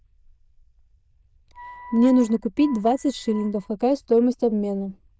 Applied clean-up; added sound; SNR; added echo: neural diffusion model UNIVERSE++.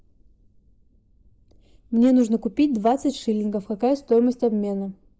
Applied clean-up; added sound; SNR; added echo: neural mask model Resemble Enhance denoiser.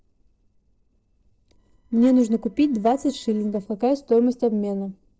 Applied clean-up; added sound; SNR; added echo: neural separator model SepFormer DNS4.